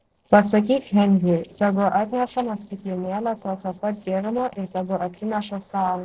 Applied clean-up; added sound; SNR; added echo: neural separator model SepFormer DNS4.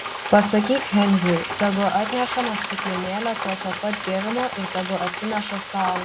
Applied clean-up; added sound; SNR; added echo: none; Frying (food); 6 dB; none.